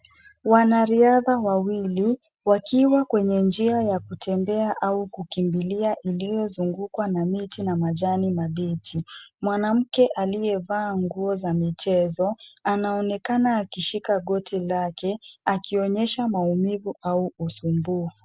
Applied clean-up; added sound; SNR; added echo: none; none; none; none.